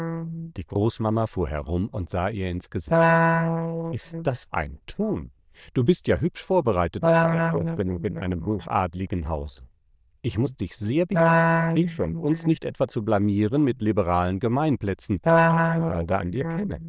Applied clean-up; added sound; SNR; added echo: neural diffusion model UNIVERSE++.